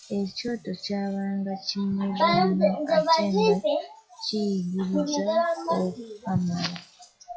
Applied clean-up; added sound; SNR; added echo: classical method log-MMSE.